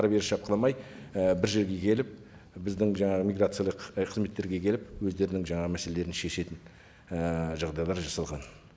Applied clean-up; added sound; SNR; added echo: none; none; none; none.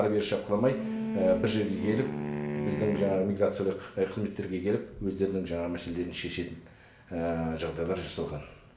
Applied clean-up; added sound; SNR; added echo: none; Wind instrument, woodwind instrument; 4 dB; reverberation time 0.4 s.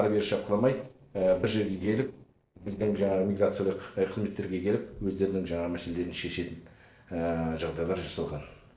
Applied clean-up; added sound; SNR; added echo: neural separator model SepFormer DNS4.